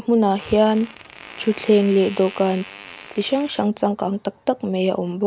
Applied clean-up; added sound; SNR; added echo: none; Fart; 20 dB; none.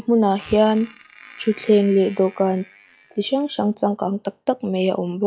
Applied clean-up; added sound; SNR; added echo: classical method log-MMSE.